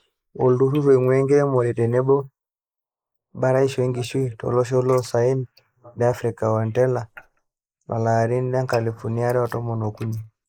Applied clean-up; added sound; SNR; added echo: neural mask model Resemble Enhance denoiser.